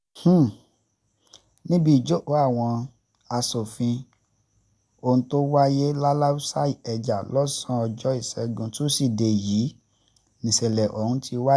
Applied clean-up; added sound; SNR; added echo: none; none; none; none.